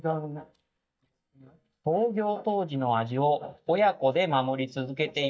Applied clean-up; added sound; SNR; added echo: neural mask model DeepFilterNet 3.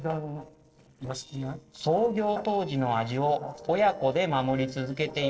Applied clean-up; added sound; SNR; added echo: neural separator model SepFormer DNS4.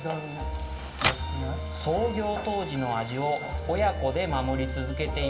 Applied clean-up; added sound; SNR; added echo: none; Typewriter; 6 dB; reverberation time 1.5 s.